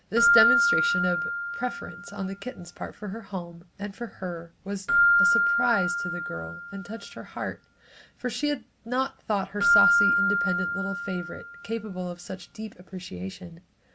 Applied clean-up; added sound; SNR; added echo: none; Keyboard (musical); -4 dB; none.